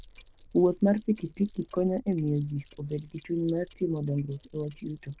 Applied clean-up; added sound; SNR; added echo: neural diffusion model UNIVERSE++.